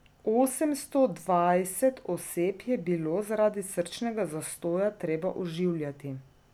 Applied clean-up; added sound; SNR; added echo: none; none; none; none.